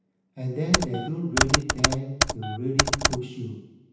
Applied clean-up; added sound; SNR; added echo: none; Computer keyboard; -4 dB; reverberation time 0.9 s.